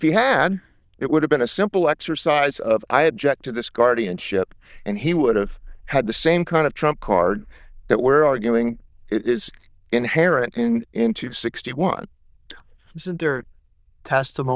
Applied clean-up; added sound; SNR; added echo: neural diffusion model UNIVERSE++.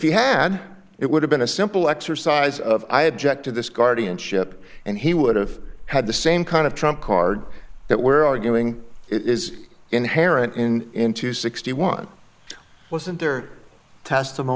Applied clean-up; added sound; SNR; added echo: none; Rain; 17 dB; none.